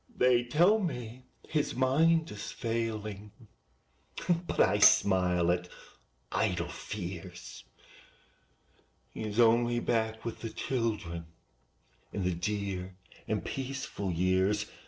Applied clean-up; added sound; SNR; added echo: neural separator model SepFormer DNS4.